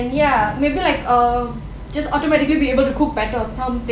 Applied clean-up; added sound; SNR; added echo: none; none; none; none.